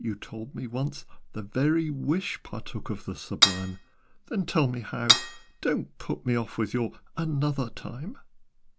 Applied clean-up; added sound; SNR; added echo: none; Cutlery, silverware / Dishes, pots, and pans; -5 dB; none.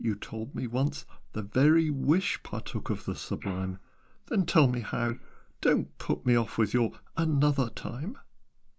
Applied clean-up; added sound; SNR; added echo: neural mask model Resemble Enhance denoiser.